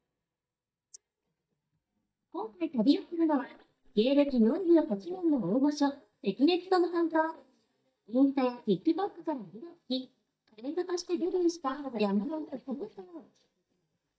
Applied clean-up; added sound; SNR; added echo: neural mask model DeepFilterNet 3.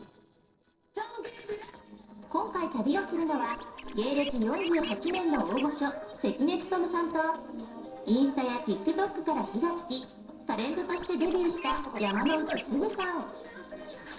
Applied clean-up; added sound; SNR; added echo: neural separator model SepFormer DNS4.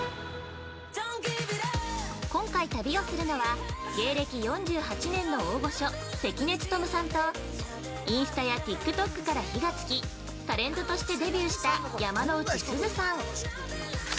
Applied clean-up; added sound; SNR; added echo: none; none; none; none.